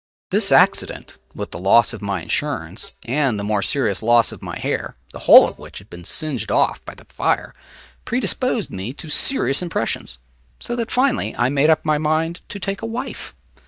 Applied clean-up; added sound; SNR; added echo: neural mask model DeepFilterNet 3.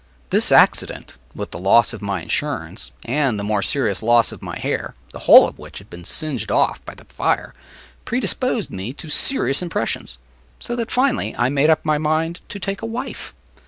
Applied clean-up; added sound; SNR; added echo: none; none; none; none.